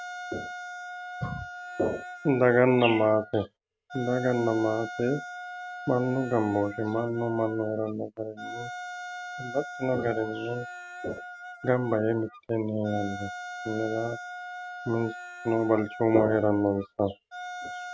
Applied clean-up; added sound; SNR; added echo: none; Wind instrument, woodwind instrument; 12 dB; none.